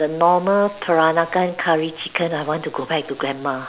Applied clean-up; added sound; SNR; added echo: none; none; none; none.